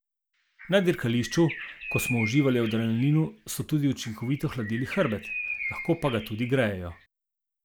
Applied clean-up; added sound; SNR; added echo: none; Bird; 11 dB; none.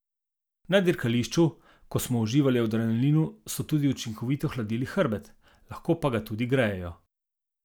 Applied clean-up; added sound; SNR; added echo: none; none; none; none.